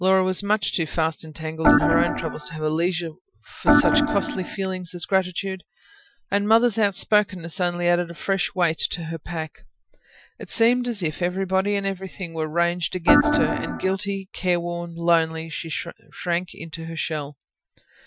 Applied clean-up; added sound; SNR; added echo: classical method Wiener filter.